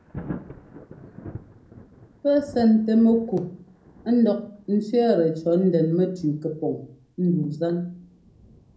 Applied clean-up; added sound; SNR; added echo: none; Thunder; 20 dB; reverberation time 0.6 s.